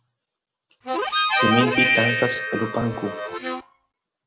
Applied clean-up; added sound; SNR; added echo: none; Harmonica; -3 dB; none.